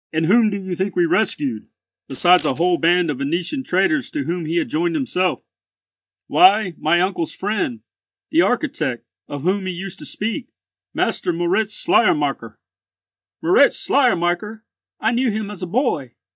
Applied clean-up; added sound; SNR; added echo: neural mask model DeepFilterNet 3.